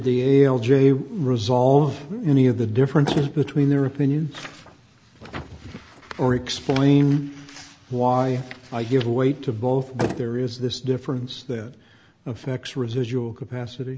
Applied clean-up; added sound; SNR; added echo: none; Motor vehicle (road); 18 dB; none.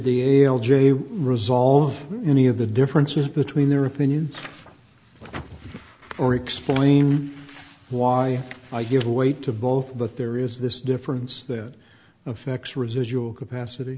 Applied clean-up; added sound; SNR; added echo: none; none; none; none.